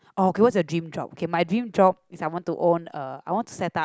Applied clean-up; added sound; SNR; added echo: none; none; none; none.